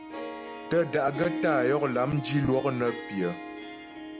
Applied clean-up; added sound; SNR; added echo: none; Harp; 8 dB; none.